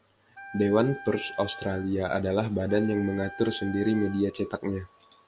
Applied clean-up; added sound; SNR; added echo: none; Wind instrument, woodwind instrument; 16 dB; none.